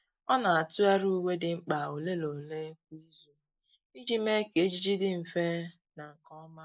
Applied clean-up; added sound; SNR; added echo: neural mask model Resemble Enhance denoiser.